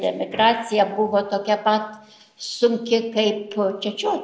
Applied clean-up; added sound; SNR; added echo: none; none; none; none.